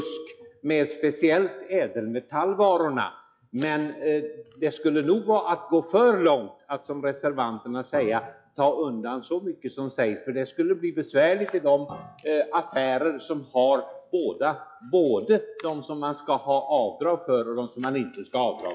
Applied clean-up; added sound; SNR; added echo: classical method log-MMSE.